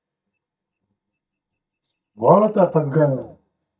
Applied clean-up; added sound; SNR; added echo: neural mask model DeepFilterNet 3.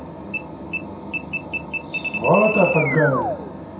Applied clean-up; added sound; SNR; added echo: none; Alarm; 5 dB; reverberation time 0.6 s.